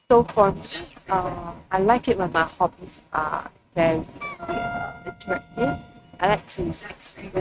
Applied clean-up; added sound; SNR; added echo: neural mask model RNNoise.